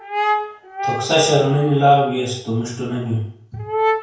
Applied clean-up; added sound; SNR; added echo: none; Brass instrument; 5 dB; reverberation time 0.5 s.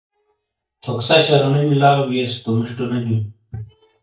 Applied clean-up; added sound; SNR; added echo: neural mask model DeepFilterNet 3.